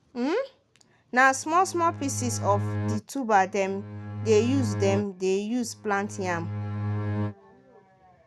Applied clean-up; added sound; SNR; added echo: none; Bowed string instrument; 4 dB; none.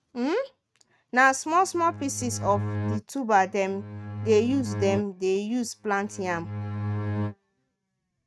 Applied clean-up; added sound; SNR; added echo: neural mask model RNNoise.